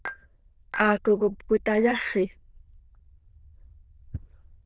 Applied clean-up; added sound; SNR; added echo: neural diffusion model UNIVERSE++.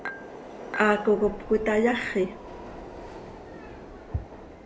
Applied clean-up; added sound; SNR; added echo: none; Subway, metro, underground + Dishes, pots, and pans / Chink, clink; 12 dB; none.